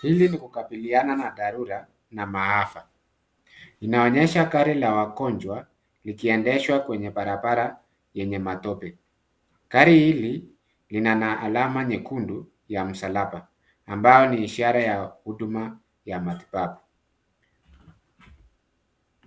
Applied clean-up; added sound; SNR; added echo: none; none; none; none.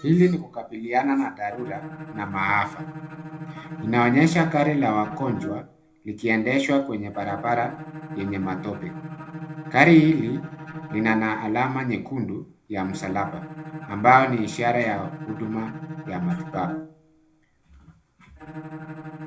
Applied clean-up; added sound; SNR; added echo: none; Bowed string instrument; 13 dB; reverberation time 0.2 s.